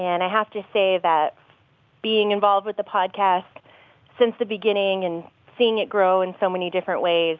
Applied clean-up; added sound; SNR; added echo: none; none; none; none.